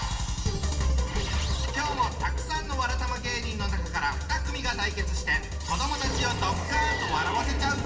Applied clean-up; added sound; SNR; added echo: none; Car passing by; 19 dB; reverberation time 1.5 s.